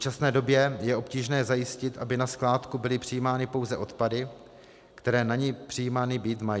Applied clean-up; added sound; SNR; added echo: none; none; none; none.